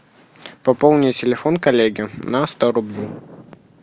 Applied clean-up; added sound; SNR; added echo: none; none; none; none.